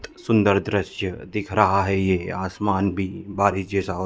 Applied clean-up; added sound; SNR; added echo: none; none; none; none.